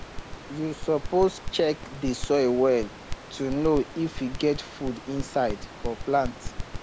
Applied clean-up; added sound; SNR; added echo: none; Crackle; 8 dB; none.